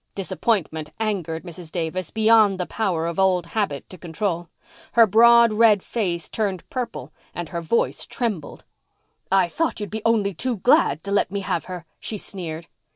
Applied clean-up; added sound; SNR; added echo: none; none; none; none.